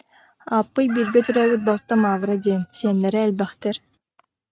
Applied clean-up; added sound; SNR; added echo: neural mask model RNNoise.